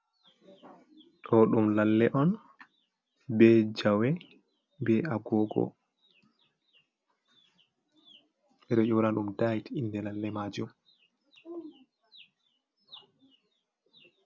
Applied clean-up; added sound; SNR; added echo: none; none; none; none.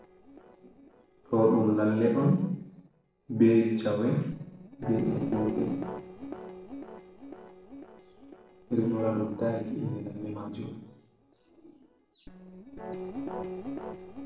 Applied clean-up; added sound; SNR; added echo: neural separator model SepFormer DNS4.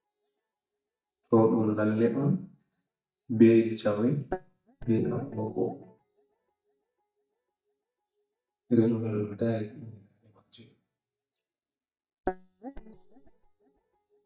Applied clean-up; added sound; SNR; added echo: neural mask model DeepFilterNet 3.